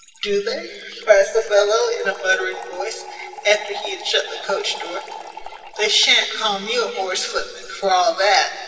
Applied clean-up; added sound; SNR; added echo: none; Fill (with liquid) / Trickle, dribble; 17 dB; reverberation time 2.4 s.